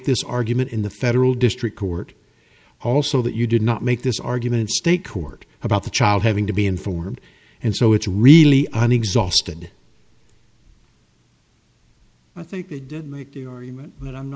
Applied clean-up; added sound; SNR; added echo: none; none; none; none.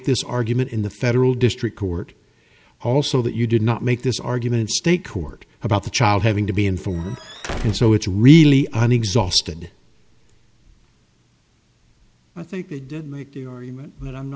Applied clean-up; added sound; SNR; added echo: none; Squeak / Slam / Wood; 11 dB; none.